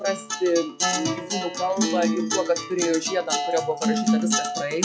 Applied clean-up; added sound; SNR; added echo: classical method log-MMSE.